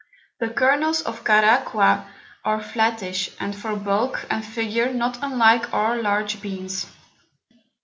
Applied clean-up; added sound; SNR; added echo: none; none; none; none.